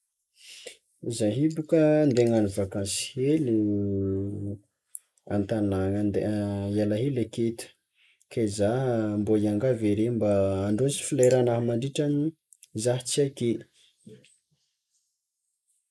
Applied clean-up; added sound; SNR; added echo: neural mask model Resemble Enhance denoiser.